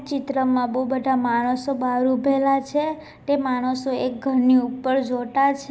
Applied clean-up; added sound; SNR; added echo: none; none; none; none.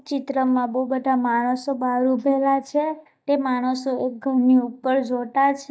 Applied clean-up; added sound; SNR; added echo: neural mask model DeepFilterNet 3.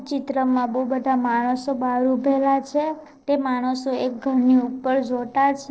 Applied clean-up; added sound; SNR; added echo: neural separator model SepFormer DNS4.